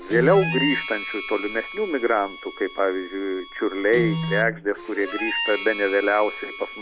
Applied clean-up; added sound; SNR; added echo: none; Harmonica + Guitar; 7 dB; none.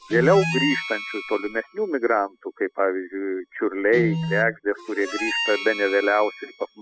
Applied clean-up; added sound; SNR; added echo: classical method spectral subtraction.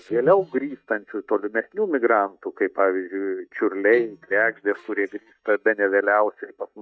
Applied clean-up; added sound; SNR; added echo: neural mask model DeepFilterNet 3.